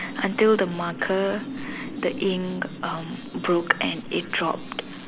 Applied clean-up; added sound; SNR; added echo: none; none; none; none.